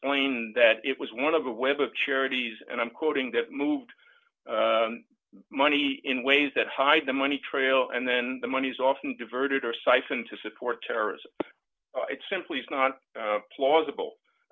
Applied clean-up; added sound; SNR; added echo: none; none; none; none.